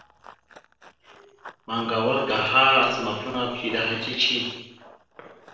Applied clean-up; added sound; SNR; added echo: none; Run; 20 dB; reverberation time 0.9 s.